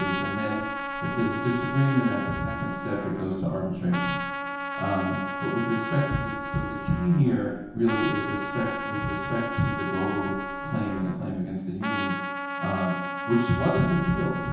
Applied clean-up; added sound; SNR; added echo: none; Trumpet; 5 dB; reverberation time 0.9 s.